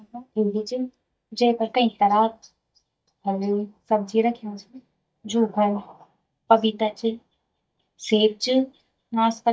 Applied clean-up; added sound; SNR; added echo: neural mask model DeepFilterNet 3.